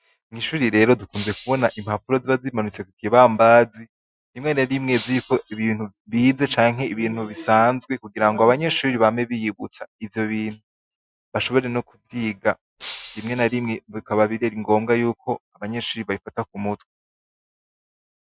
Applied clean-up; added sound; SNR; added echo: classical method Wiener filter.